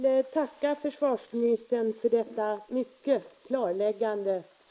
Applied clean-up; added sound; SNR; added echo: neural mask model Resemble Enhance denoiser.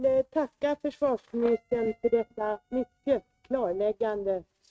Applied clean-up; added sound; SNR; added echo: neural mask model RNNoise.